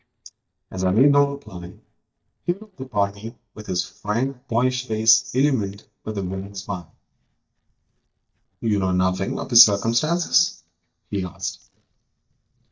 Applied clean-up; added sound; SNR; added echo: neural mask model DeepFilterNet 3.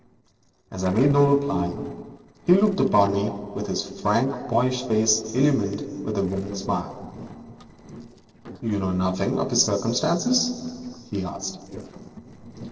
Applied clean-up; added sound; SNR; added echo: neural separator model SepFormer DNS4.